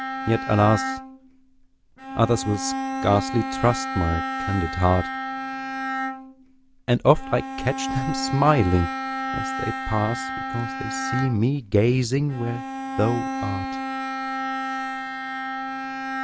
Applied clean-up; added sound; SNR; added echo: none; Bowed string instrument; 5 dB; none.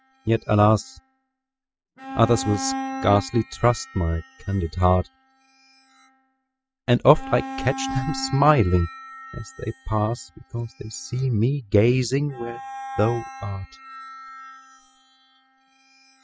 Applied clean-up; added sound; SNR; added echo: classical method spectral subtraction.